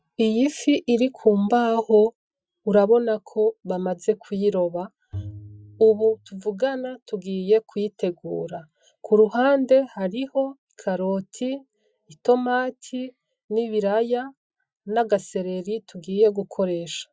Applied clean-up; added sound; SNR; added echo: classical method Wiener filter.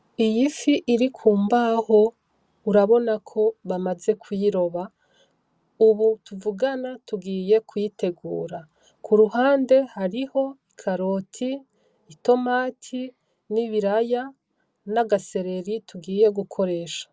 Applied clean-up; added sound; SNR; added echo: none; none; none; none.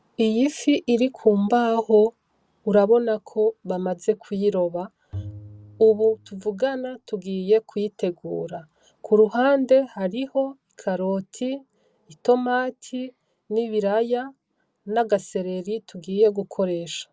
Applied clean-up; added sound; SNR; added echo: none; Bowed string instrument; 17 dB; none.